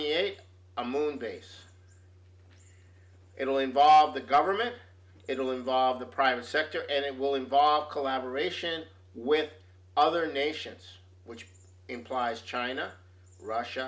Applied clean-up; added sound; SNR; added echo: none; none; none; none.